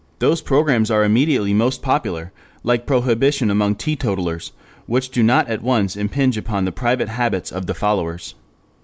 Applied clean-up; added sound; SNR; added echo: none; none; none; none.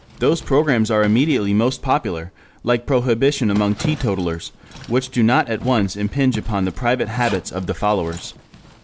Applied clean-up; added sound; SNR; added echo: none; Zipper (clothing); 17 dB; none.